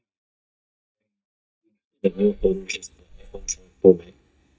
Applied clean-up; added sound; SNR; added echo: neural mask model DeepFilterNet 3.